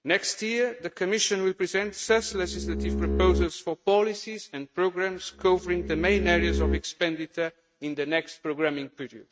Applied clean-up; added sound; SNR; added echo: neural mask model RNNoise.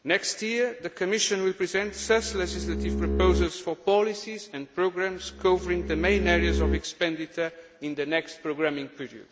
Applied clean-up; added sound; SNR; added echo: none; Bowed string instrument; 1 dB; none.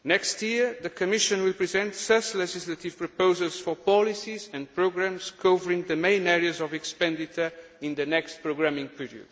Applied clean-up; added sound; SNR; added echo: none; none; none; none.